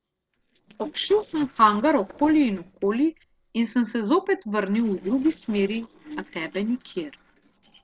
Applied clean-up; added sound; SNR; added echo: neural separator model SepFormer DNS4.